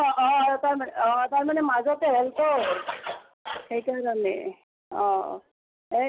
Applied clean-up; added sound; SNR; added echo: none; none; none; none.